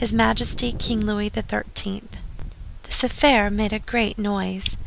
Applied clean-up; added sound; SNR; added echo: none; Wind; 8 dB; none.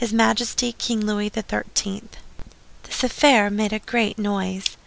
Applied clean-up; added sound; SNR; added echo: none; none; none; none.